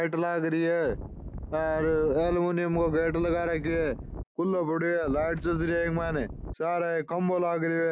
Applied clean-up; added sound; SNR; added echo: none; Wind; 11 dB; none.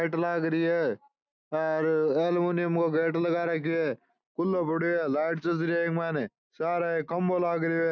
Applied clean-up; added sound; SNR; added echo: none; none; none; none.